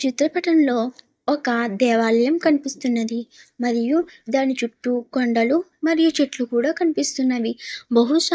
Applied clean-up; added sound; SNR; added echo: neural mask model DeepFilterNet 3.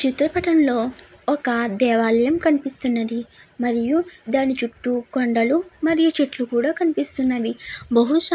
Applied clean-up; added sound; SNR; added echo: none; none; none; none.